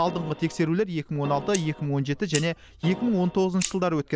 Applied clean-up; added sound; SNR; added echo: none; Keyboard (musical) + Fire; 13 dB; none.